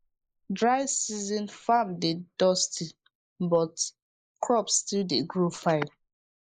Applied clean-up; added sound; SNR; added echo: neural mask model Resemble Enhance denoiser.